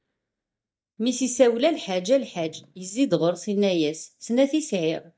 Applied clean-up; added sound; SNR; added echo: neural mask model DeepFilterNet 3.